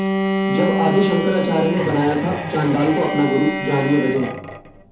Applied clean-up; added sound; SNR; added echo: none; Bowed string instrument; 3 dB; reverberation time 0.5 s.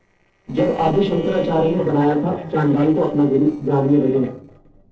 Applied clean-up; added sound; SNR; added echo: neural separator model SepFormer DNS4.